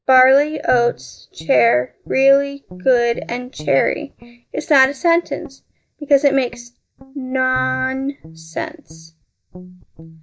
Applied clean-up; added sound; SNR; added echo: neural mask model DeepFilterNet 3.